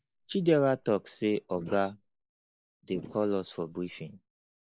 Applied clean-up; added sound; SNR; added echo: neural mask model Resemble Enhance denoiser.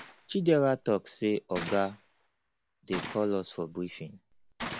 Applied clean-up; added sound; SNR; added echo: none; Gunshot, gunfire; 14 dB; none.